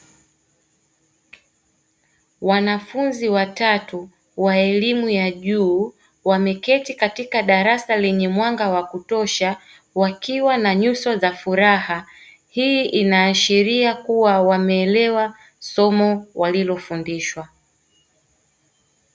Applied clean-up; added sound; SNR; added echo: none; none; none; none.